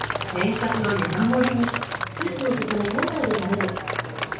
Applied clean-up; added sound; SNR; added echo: none; Applause / Crowd; 4 dB; reverberation time 0.6 s.